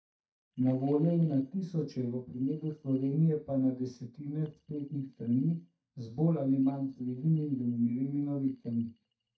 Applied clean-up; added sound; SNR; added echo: neural mask model DeepFilterNet 3.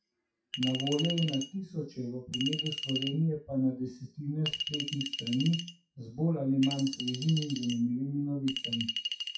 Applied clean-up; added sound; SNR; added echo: classical method WPE with log-MMSE.